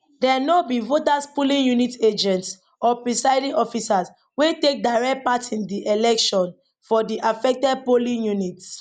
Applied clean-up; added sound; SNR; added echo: none; none; none; none.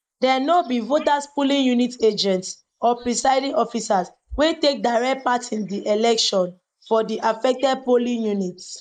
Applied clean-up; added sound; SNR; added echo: neural mask model Resemble Enhance denoiser.